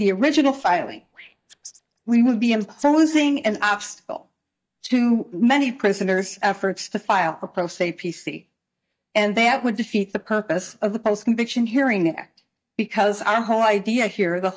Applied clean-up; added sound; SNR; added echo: neural mask model DeepFilterNet 3.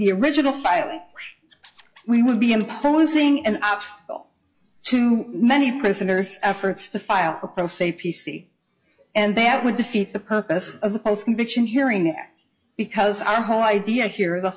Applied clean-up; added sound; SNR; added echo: classical method WPE with log-MMSE.